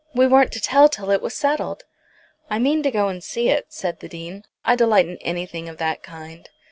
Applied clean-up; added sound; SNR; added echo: none; none; none; none.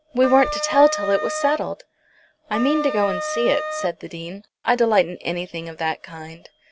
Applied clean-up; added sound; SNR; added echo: none; Wind instrument, woodwind instrument; 5 dB; none.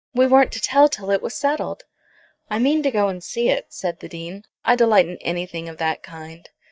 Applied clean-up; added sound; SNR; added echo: neural mask model DeepFilterNet 3.